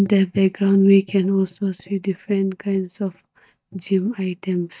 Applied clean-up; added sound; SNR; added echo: neural mask model DeepFilterNet 3.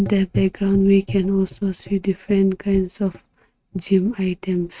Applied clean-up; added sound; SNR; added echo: neural mask model RNNoise.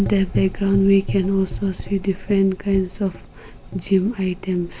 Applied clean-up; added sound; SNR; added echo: none; Gurgling / Engine; 10 dB; none.